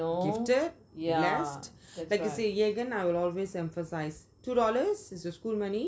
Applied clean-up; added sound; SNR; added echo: none; none; none; none.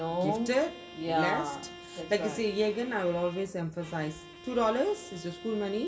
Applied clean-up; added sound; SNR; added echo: none; Bowed string instrument; 16 dB; reverberation time 0.3 s.